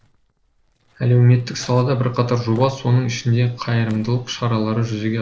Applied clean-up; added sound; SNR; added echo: neural separator model SepFormer DNS4.